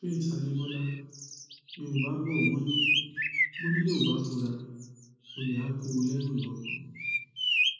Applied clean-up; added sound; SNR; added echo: none; Bird; 2 dB; reverberation time 1.1 s.